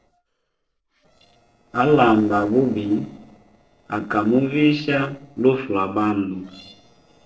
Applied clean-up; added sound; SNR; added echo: neural separator model SepFormer DNS4.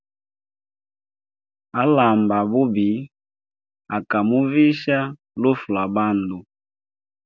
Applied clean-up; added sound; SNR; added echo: none; none; none; none.